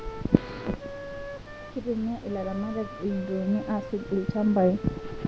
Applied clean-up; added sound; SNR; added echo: none; Wind instrument, woodwind instrument; 13 dB; none.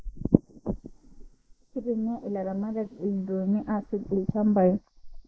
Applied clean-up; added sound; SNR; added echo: neural mask model Resemble Enhance denoiser.